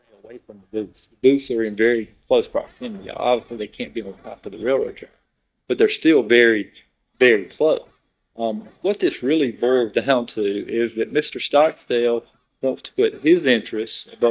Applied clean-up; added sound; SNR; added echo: neural mask model DeepFilterNet 3.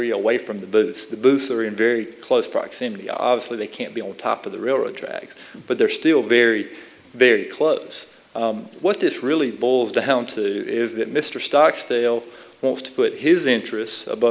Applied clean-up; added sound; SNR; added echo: none; none; none; none.